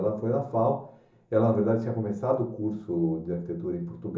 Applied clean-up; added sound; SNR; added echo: none; none; none; reverberation time 0.8 s.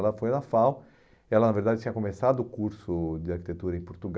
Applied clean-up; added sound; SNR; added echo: none; none; none; none.